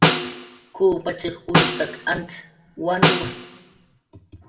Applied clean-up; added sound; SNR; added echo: none; Snare drum; -4 dB; reverberation time 0.5 s.